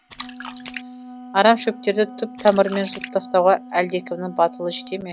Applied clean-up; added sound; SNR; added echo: none; Wind instrument, woodwind instrument + Splash, splatter; 15 dB; none.